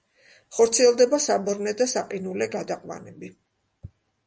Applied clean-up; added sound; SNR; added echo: none; none; none; none.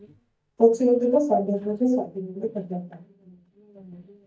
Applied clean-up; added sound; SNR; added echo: neural mask model DeepFilterNet 3.